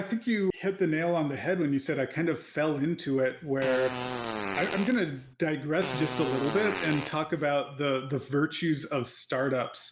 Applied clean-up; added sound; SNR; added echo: none; Fart; 6 dB; none.